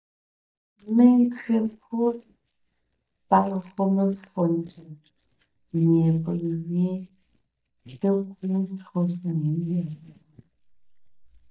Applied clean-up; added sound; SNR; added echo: neural mask model DeepFilterNet 3.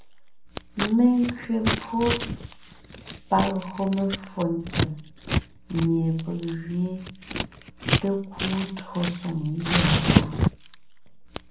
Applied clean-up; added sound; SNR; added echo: none; Scissors; 2 dB; reverberation time 0.6 s.